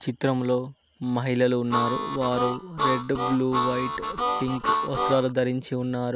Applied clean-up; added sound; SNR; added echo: none; Harmonica; 1 dB; none.